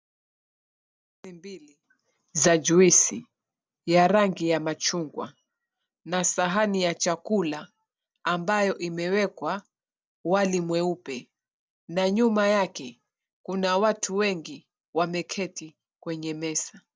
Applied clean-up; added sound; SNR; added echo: none; none; none; none.